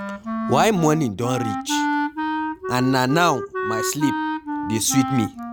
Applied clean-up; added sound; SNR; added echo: none; Wind instrument, woodwind instrument; 4 dB; none.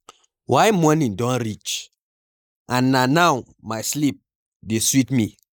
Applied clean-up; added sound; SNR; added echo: neural mask model Resemble Enhance denoiser.